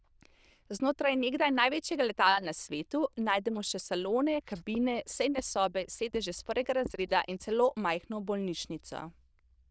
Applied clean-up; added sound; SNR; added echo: neural diffusion model UNIVERSE++.